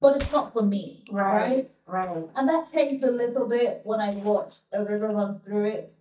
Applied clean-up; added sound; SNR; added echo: neural mask model DeepFilterNet 3.